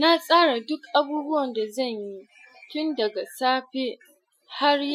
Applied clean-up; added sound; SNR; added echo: classical method Wiener filter.